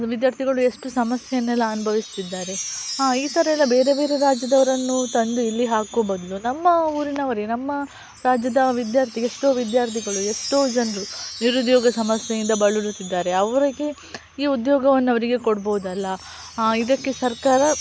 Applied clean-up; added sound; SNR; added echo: none; Wind chime; 15 dB; none.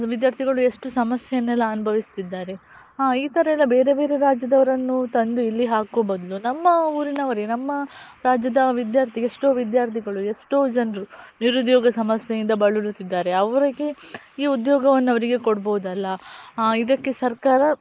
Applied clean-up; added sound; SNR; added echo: neural mask model Resemble Enhance denoiser.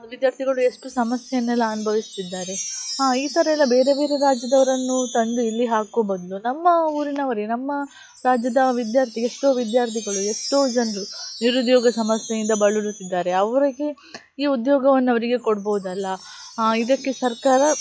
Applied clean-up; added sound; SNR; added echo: classical method log-MMSE.